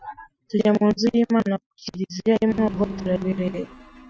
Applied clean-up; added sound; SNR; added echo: classical method Wiener filter.